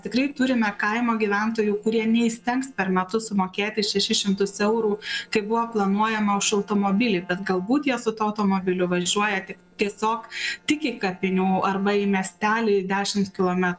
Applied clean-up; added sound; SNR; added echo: neural separator model SepFormer DNS4.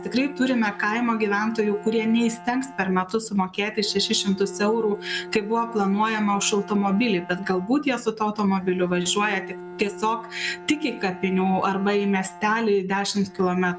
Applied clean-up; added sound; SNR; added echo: none; Bowed string instrument; 16 dB; none.